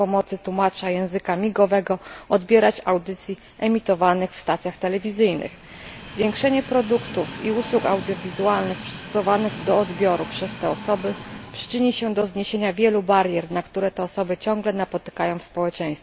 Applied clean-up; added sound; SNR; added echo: none; Train; 17 dB; none.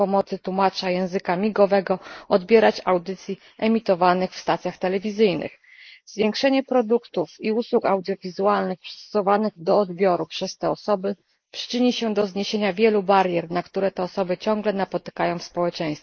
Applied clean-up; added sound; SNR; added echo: neural mask model Resemble Enhance denoiser.